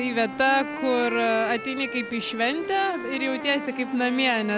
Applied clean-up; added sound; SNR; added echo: none; Wind instrument, woodwind instrument; 10 dB; none.